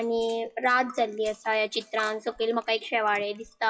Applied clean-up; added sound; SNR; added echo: classical method WPE with log-MMSE.